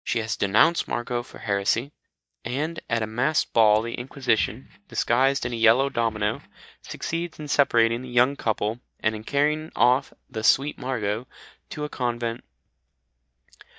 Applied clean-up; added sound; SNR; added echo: neural mask model DeepFilterNet 3.